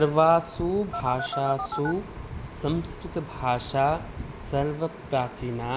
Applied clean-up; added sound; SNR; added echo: none; Telephone; 6 dB; none.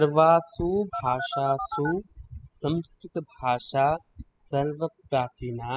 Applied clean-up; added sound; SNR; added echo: classical method spectral subtraction.